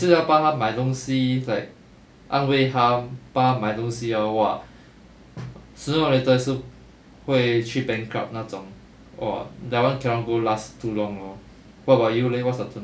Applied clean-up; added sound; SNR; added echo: none; none; none; none.